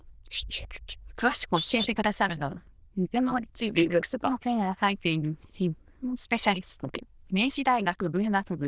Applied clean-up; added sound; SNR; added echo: neural diffusion model UNIVERSE++.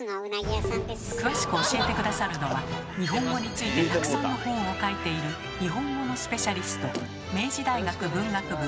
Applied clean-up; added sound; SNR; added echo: none; Bird + Motor vehicle (road); 13 dB; none.